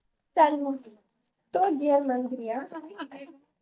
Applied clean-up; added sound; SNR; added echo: neural mask model DeepFilterNet 3.